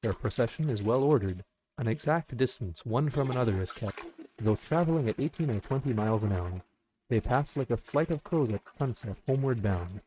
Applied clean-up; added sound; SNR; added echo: neural mask model RNNoise.